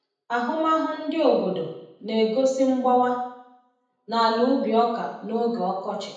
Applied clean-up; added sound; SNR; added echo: none; none; none; reverberation time 0.9 s.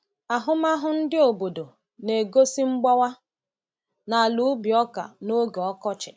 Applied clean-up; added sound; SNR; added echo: none; none; none; none.